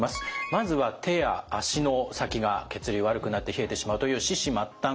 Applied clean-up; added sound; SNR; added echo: none; none; none; none.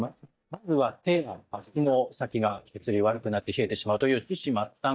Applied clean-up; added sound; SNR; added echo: neural mask model DeepFilterNet 3.